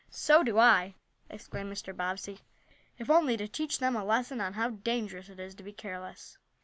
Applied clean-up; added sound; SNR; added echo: none; none; none; none.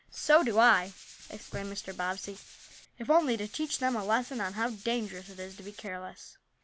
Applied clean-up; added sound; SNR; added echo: none; Tools; 19 dB; none.